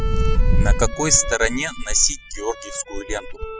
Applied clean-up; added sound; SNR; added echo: classical method spectral subtraction.